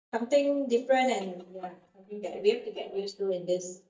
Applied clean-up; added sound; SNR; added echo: neural mask model DeepFilterNet 3.